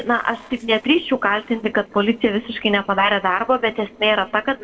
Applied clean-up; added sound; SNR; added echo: neural separator model SepFormer DNS4.